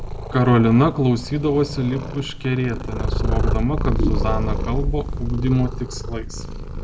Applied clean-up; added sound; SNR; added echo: none; Purr; 2 dB; none.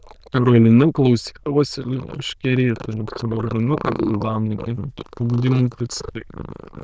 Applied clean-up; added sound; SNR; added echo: neural diffusion model UNIVERSE++.